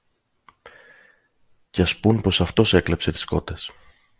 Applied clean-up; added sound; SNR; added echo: none; none; none; none.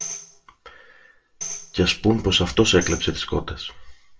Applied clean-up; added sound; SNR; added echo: none; Tambourine; 15 dB; reverberation time 0.2 s.